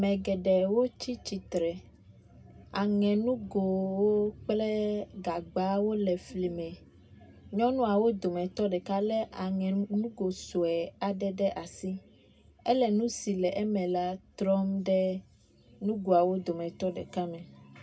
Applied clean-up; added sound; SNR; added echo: none; none; none; reverberation time 0.2 s.